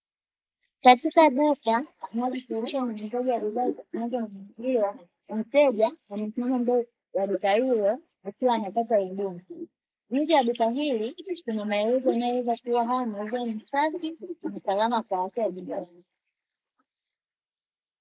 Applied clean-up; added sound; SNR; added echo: neural mask model Resemble Enhance denoiser.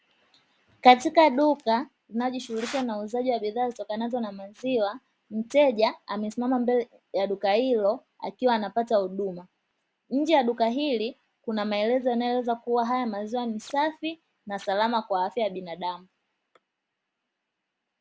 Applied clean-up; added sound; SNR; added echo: none; none; none; none.